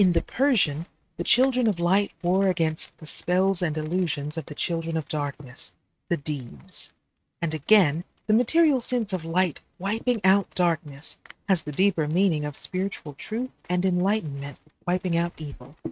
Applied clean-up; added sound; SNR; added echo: neural mask model RNNoise.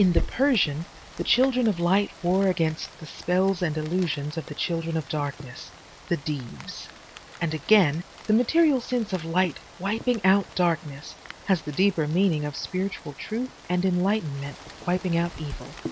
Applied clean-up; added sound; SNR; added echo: none; Rain; 14 dB; none.